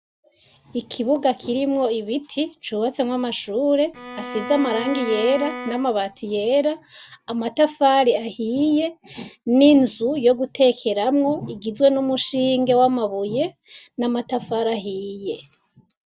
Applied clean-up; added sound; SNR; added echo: none; Bowed string instrument; 11 dB; none.